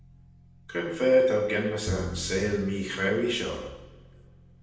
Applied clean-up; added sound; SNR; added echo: none; Bowed string instrument; 13 dB; reverberation time 0.9 s.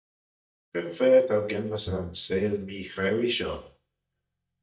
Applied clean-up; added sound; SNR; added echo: neural mask model DeepFilterNet 3.